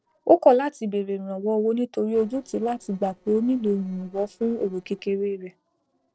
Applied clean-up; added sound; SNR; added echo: neural separator model SepFormer DNS4.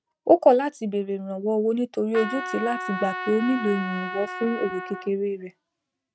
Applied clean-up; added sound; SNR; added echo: neural mask model RNNoise.